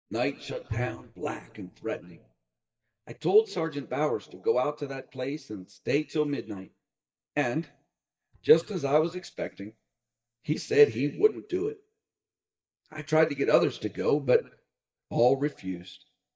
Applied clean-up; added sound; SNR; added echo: neural mask model DeepFilterNet 3.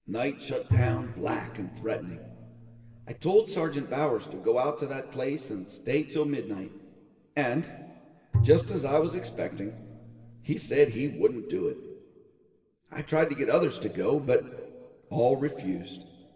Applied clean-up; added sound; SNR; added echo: none; Bowed string instrument; 4 dB; reverberation time 2.7 s.